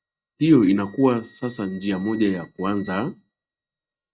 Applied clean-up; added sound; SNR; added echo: neural mask model RNNoise.